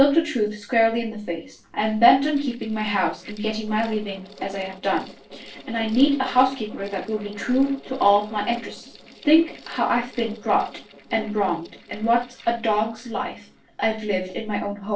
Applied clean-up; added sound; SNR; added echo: neural separator model SepFormer DNS4.